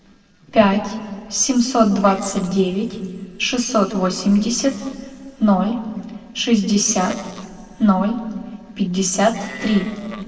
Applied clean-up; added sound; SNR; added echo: neural separator model SepFormer DNS4.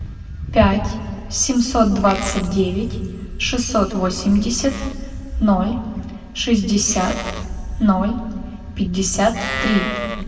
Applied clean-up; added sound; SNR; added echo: none; Livestock, farm animals, working animals; 11 dB; reverberation time 1.6 s.